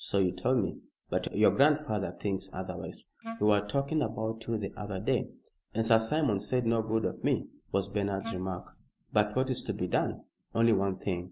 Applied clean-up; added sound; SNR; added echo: none; Wind instrument, woodwind instrument; 12 dB; none.